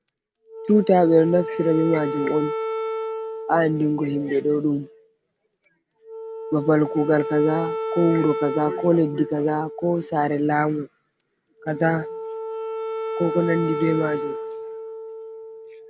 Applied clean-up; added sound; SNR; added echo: none; Wind instrument, woodwind instrument; 7 dB; none.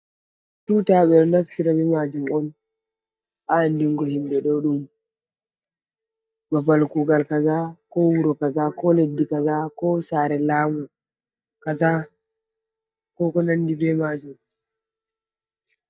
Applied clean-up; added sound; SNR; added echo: neural mask model DeepFilterNet 3.